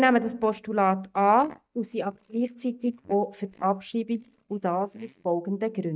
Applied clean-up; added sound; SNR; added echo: neural mask model DeepFilterNet 3.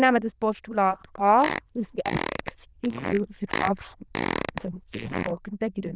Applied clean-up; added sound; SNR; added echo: neural diffusion model UNIVERSE++.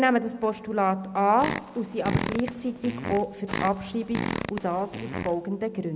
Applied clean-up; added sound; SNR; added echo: none; Fart; 6 dB; none.